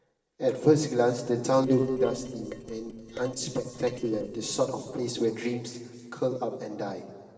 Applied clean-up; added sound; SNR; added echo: neural separator model SepFormer DNS4.